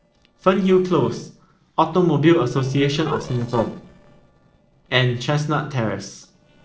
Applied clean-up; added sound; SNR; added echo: neural separator model SepFormer DNS4.